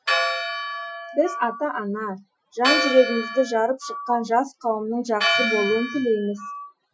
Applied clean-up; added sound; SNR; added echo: classical method Wiener filter.